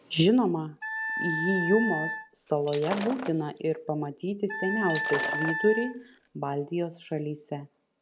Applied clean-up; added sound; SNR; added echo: none; Wind instrument, woodwind instrument + Shatter; 5 dB; none.